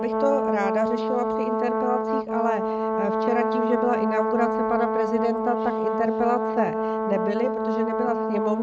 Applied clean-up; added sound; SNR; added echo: neural mask model RNNoise.